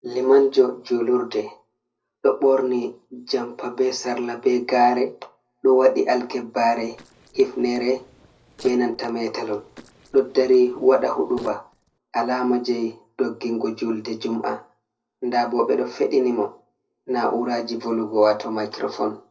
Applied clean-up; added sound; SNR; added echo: neural separator model SepFormer DNS4.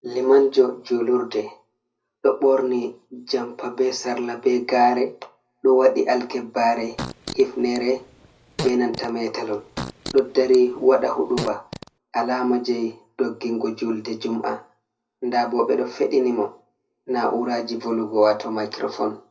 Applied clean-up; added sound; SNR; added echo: none; Fart; 13 dB; reverberation time 0.4 s.